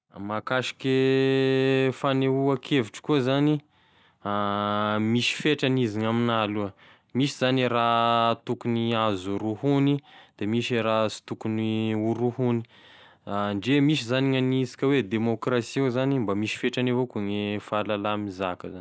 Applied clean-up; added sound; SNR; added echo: none; none; none; none.